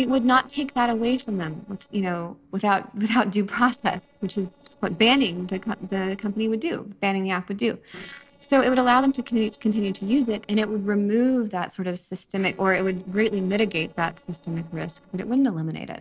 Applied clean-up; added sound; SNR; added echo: neural separator model SepFormer DNS4.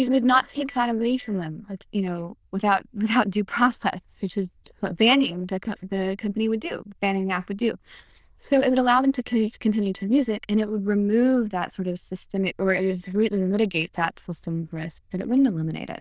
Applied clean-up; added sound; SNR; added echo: neural diffusion model UNIVERSE++.